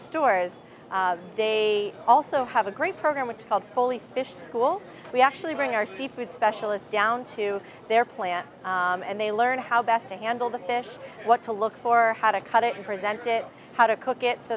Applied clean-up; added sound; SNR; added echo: none; none; none; none.